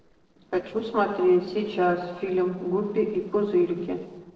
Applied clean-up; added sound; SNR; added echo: neural separator model SepFormer DNS4.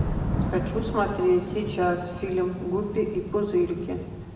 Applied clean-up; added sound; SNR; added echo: none; Thunder / Rain; 6 dB; reverberation time 1.6 s.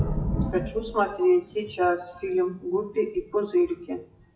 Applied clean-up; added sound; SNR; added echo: classical method WPE with log-MMSE.